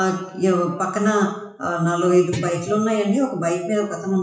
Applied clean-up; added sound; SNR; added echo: classical method WPE with log-MMSE.